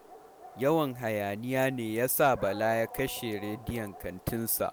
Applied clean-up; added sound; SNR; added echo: none; Dog; 18 dB; none.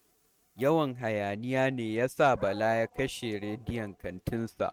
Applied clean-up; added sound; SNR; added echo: neural mask model RNNoise.